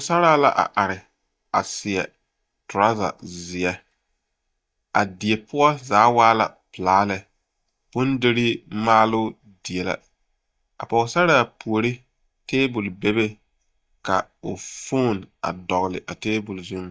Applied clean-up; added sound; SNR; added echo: neural mask model DeepFilterNet 3.